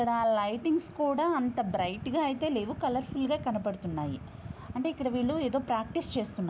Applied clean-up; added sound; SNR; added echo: none; none; none; none.